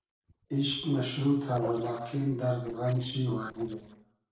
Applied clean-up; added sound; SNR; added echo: neural separator model SepFormer DNS4.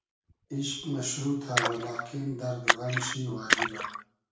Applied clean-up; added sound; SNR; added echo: none; Splash, splatter; -1 dB; reverberation time 0.6 s.